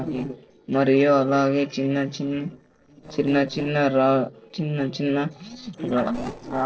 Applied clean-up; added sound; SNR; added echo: neural separator model SepFormer DNS4.